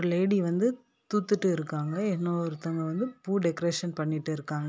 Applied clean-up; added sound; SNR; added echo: none; none; none; none.